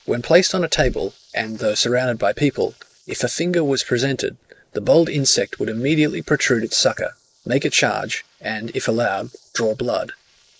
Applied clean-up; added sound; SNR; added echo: neural mask model Resemble Enhance denoiser.